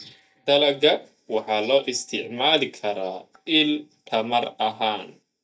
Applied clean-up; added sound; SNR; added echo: neural mask model DeepFilterNet 3.